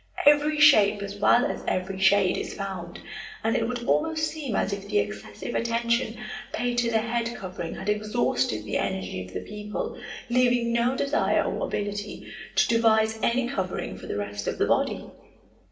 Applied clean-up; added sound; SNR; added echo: none; none; none; reverberation time 0.8 s.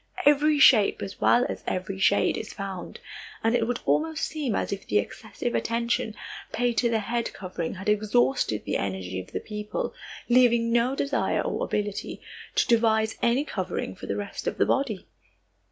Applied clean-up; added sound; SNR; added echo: none; none; none; none.